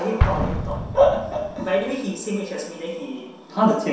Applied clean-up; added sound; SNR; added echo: none; Explosion; 6 dB; reverberation time 0.7 s.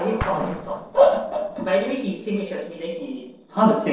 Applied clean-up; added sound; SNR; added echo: neural separator model SepFormer DNS4.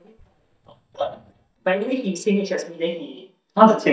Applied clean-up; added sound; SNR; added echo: neural mask model DeepFilterNet 3.